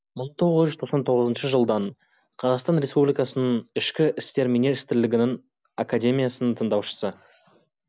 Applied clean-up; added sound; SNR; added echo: none; none; none; none.